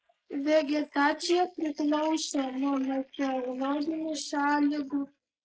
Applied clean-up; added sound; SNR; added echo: neural mask model Resemble Enhance denoiser.